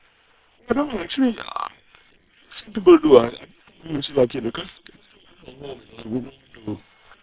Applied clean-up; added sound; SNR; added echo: neural separator model SepFormer WHAM!.